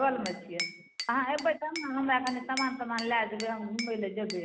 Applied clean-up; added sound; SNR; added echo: none; Glass / Bell; 11 dB; none.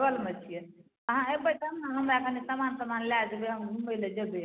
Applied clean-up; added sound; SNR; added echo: none; none; none; none.